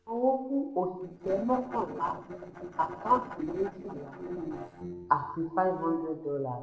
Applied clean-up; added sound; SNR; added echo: neural separator model SepFormer DNS4.